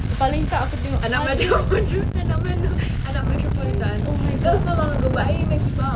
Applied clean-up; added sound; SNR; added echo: none; Engine starting; -4 dB; none.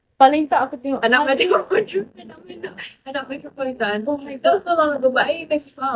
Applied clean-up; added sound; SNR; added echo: neural mask model DeepFilterNet 3.